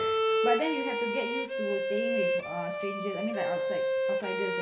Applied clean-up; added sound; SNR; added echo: none; Bowed string instrument; -5 dB; reverberation time 0.7 s.